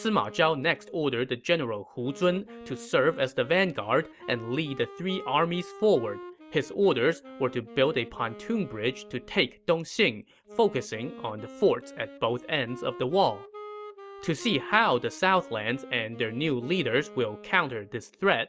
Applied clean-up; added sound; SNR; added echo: none; Wind instrument, woodwind instrument; 17 dB; none.